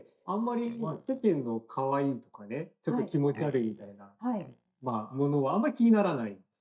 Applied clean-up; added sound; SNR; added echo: neural mask model DeepFilterNet 3.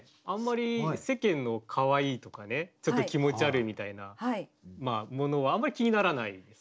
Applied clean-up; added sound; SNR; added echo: none; none; none; none.